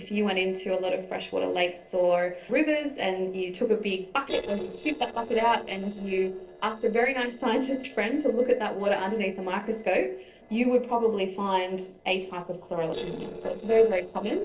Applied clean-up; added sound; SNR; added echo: neural separator model SepFormer DNS4.